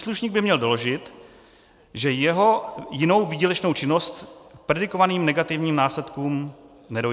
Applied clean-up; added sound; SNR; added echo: none; none; none; none.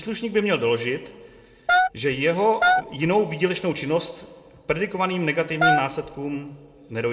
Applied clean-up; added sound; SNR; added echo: none; Wind instrument, woodwind instrument; -2 dB; reverberation time 0.8 s.